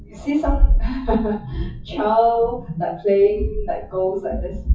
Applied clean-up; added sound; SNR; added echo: classical method WPE with log-MMSE.